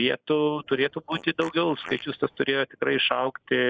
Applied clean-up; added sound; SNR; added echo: neural mask model Resemble Enhance denoiser.